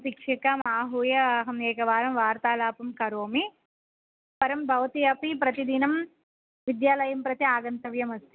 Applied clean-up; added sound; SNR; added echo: none; none; none; none.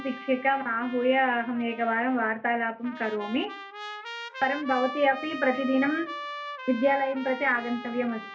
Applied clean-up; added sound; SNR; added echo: none; Trumpet; 12 dB; reverberation time 0.3 s.